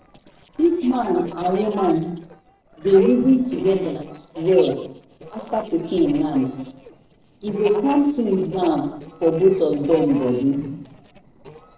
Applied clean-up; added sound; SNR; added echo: neural separator model SepFormer DNS4.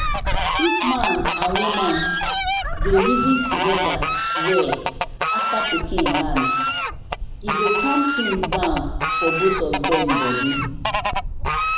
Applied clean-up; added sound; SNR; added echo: none; Fowl; -2 dB; reverberation time 1.0 s.